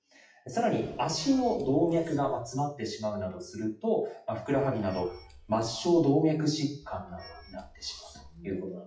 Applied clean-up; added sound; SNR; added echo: classical method WPE with log-MMSE.